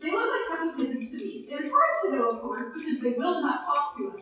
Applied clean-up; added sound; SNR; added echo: classical method WPE with log-MMSE.